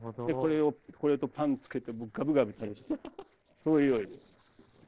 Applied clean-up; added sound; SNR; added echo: neural separator model SepFormer DNS4.